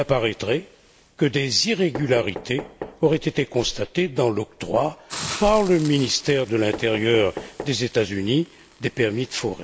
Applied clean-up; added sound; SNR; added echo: none; Hiss + Knock; 16 dB; none.